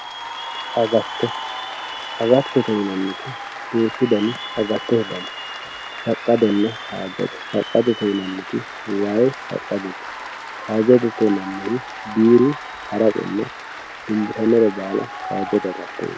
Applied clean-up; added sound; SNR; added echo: none; Applause / Cheering; 11 dB; none.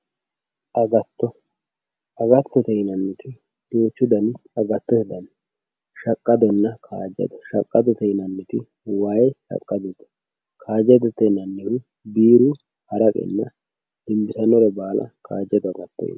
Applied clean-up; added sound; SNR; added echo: none; none; none; none.